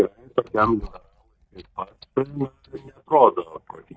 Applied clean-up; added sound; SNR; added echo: neural mask model DeepFilterNet 3.